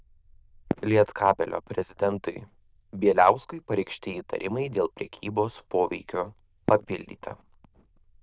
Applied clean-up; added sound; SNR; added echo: neural diffusion model UNIVERSE++.